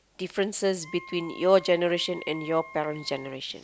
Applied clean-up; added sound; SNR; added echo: none; Wind instrument, woodwind instrument; 19 dB; none.